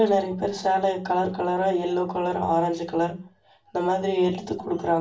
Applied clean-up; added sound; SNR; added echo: none; none; none; reverberation time 0.3 s.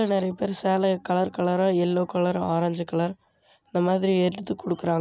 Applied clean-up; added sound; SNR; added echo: none; none; none; none.